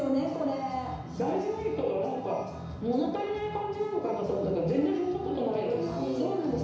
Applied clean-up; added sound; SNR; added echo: none; none; none; reverberation time 1.0 s.